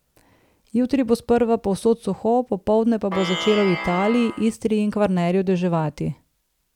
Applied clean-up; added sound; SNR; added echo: none; Plucked string instrument; 8 dB; none.